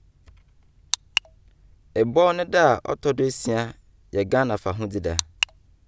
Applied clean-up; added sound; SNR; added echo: none; none; none; none.